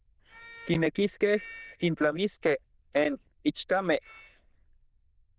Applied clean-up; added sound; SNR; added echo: neural diffusion model UNIVERSE++.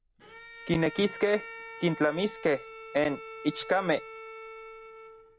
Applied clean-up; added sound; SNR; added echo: none; Bowed string instrument; 14 dB; none.